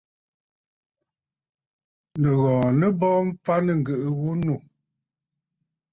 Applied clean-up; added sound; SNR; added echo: none; none; none; none.